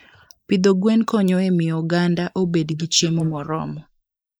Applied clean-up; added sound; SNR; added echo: neural mask model Resemble Enhance denoiser.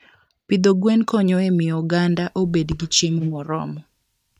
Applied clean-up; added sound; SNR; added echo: neural mask model DeepFilterNet 3.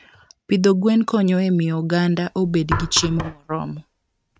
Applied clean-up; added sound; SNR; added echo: neural mask model RNNoise.